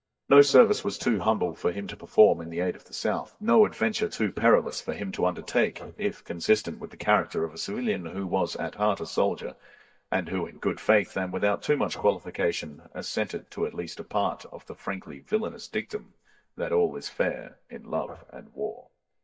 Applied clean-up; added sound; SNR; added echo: neural mask model DeepFilterNet 3.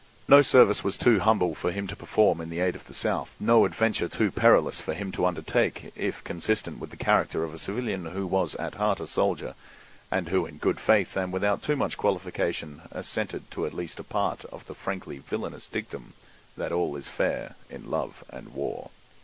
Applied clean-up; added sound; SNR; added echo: none; none; none; none.